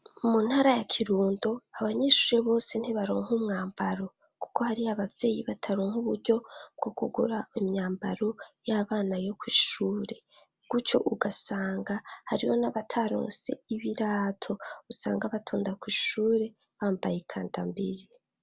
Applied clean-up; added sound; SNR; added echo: none; none; none; none.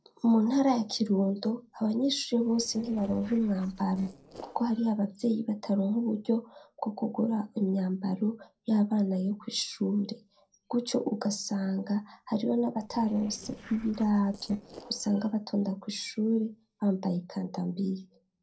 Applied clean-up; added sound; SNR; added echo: neural separator model SepFormer DNS4.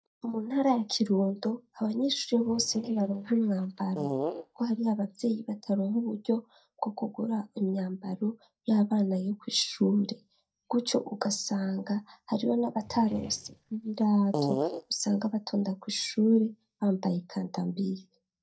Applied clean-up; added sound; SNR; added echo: neural mask model DeepFilterNet 3.